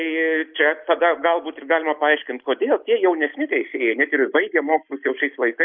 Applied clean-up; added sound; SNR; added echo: neural mask model Resemble Enhance denoiser.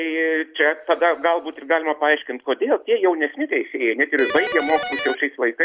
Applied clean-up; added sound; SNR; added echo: none; Electric guitar; 5 dB; none.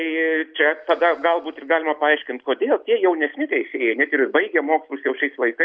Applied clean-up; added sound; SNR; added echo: none; none; none; none.